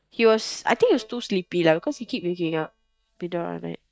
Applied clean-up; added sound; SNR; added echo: neural mask model DeepFilterNet 3.